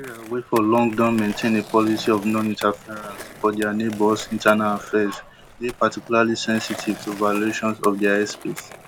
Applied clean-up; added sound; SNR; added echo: none; Skateboard; 17 dB; none.